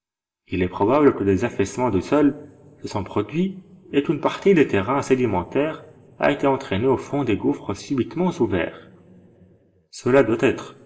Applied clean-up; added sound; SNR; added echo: none; none; none; reverberation time 1.8 s.